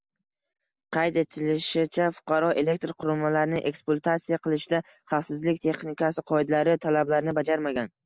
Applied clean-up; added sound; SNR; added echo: none; none; none; none.